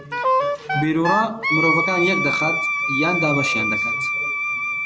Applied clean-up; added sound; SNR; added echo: none; Wind instrument, woodwind instrument; -2 dB; none.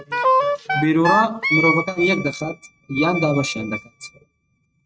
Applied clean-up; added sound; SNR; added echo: neural mask model RNNoise.